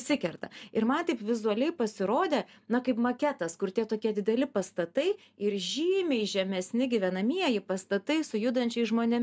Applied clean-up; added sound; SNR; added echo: none; none; none; none.